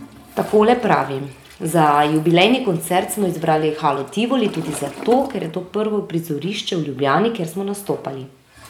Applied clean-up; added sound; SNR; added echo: none; Toilet flush; 20 dB; none.